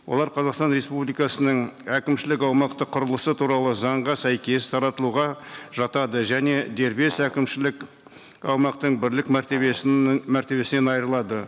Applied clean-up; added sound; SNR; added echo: none; Brass instrument; 20 dB; none.